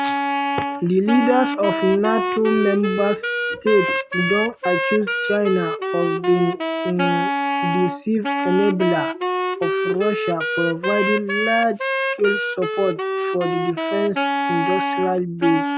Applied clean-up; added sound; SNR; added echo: none; Wind instrument, woodwind instrument; 1 dB; none.